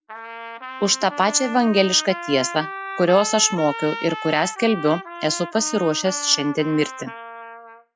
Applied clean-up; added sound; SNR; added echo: classical method log-MMSE.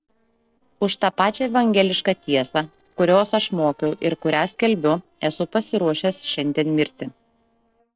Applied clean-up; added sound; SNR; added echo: neural separator model SepFormer DNS4.